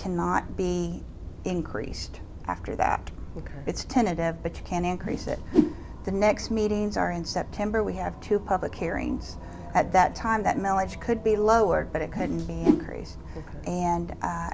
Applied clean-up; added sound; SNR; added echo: none; Whoosh, swoosh, swish; 1 dB; none.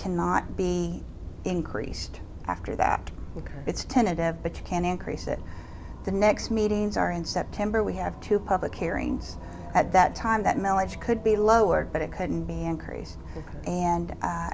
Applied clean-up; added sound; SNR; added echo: none; none; none; none.